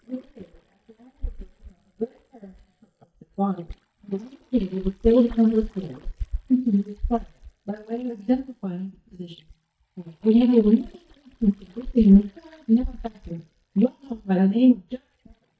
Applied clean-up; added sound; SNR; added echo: neural mask model DeepFilterNet 3.